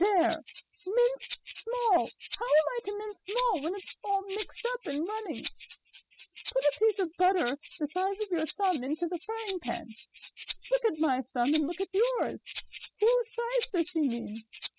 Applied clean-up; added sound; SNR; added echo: classical method spectral subtraction.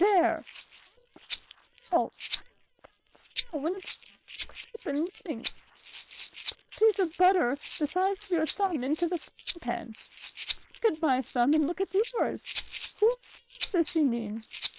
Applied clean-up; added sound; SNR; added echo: neural separator model SepFormer WHAM!.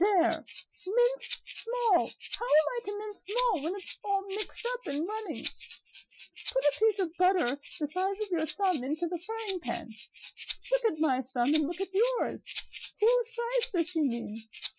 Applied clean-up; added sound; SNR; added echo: classical method Wiener filter.